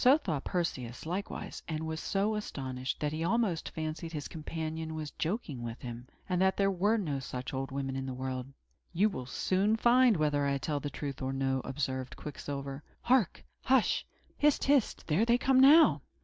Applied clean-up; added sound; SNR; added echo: none; none; none; none.